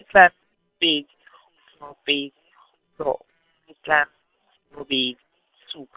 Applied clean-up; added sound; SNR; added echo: neural separator model SepFormer WHAM!.